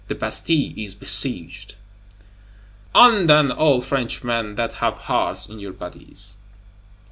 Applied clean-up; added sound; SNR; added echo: none; none; none; none.